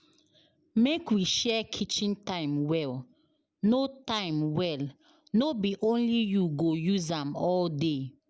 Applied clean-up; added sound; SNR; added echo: none; none; none; none.